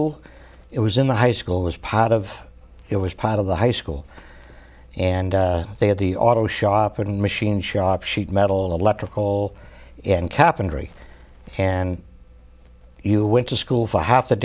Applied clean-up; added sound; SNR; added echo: none; none; none; none.